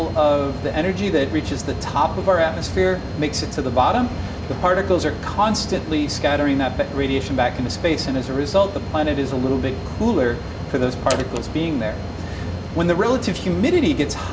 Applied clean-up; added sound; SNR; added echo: none; Door; 10 dB; none.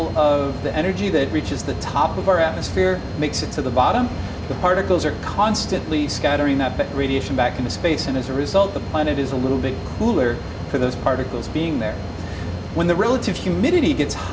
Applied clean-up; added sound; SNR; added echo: none; none; none; none.